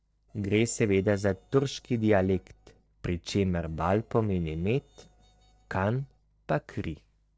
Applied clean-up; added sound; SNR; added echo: neural separator model SepFormer DNS4.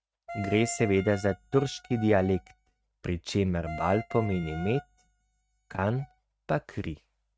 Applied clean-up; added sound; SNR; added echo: neural mask model RNNoise.